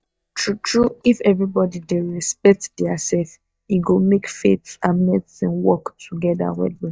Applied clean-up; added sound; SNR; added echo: neural mask model DeepFilterNet 3.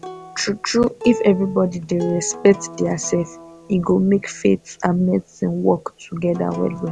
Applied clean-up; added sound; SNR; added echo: none; Acoustic guitar; 15 dB; none.